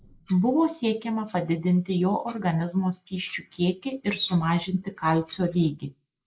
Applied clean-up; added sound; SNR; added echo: neural mask model Resemble Enhance denoiser.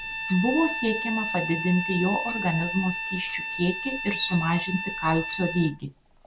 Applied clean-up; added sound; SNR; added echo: none; Bowed string instrument; 5 dB; none.